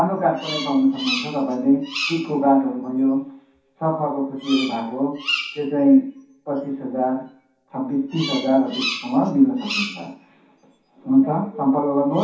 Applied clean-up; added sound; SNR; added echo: none; Bird vocalization, bird call, bird song; 12 dB; reverberation time 0.7 s.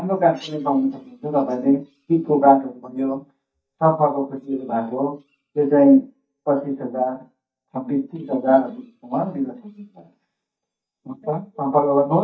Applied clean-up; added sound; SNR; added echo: neural mask model DeepFilterNet 3.